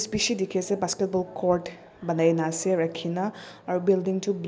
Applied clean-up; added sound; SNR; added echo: none; none; none; none.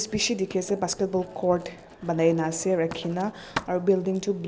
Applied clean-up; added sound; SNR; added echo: none; Writing; 17 dB; none.